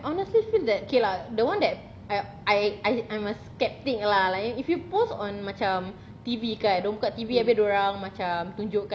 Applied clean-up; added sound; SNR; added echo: none; none; none; none.